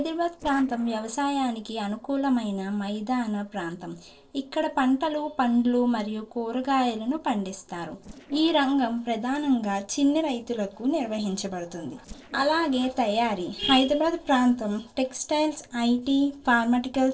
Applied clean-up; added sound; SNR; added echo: neural separator model SepFormer DNS4.